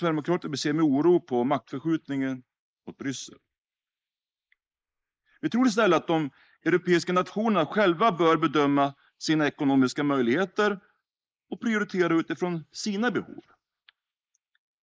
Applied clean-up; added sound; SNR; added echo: neural mask model Resemble Enhance denoiser.